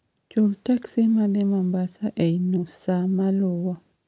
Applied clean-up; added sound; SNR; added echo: none; none; none; none.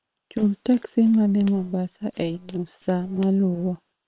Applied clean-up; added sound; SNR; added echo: neural separator model SepFormer WHAM!.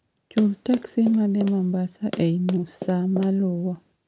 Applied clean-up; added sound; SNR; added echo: none; Run; 14 dB; none.